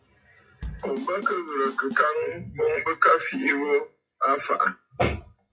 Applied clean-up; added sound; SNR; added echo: classical method WPE with log-MMSE.